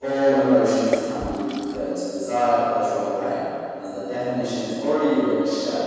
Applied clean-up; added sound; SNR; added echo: none; Water / Splash, splatter; 13 dB; reverberation time 2.1 s.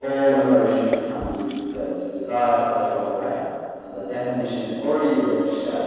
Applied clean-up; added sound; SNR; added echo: neural separator model SepFormer DNS4.